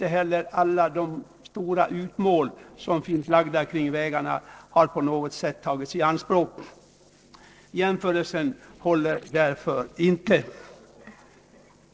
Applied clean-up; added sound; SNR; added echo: neural separator model SepFormer DNS4.